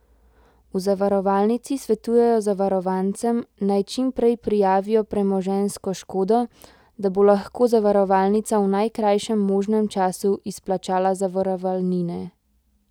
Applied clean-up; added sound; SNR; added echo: none; none; none; none.